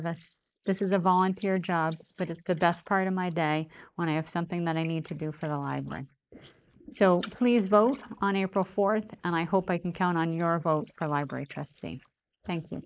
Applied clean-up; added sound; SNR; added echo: neural mask model Resemble Enhance denoiser.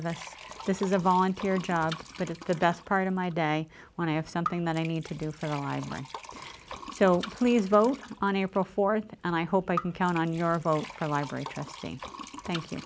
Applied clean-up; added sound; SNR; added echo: none; Liquid; 15 dB; none.